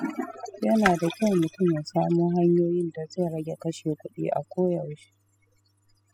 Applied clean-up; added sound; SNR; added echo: classical method spectral subtraction.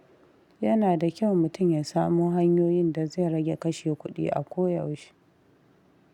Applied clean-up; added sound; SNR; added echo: none; none; none; none.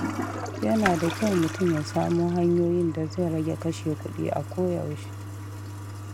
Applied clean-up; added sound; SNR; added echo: none; Toilet flush; 7 dB; none.